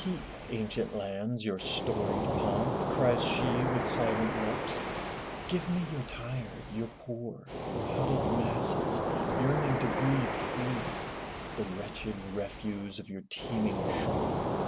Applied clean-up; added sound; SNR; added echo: none; Waves, surf; -1 dB; none.